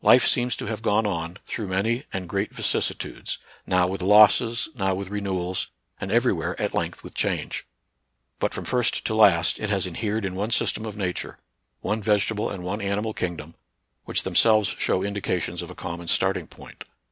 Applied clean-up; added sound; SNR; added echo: none; none; none; none.